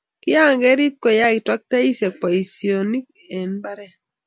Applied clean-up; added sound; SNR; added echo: none; none; none; none.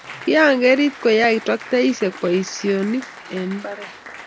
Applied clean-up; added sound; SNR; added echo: none; Applause; 18 dB; none.